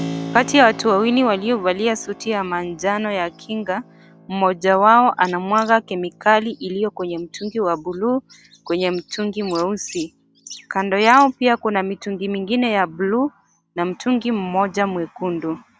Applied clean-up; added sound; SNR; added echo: none; Keyboard (musical); 19 dB; none.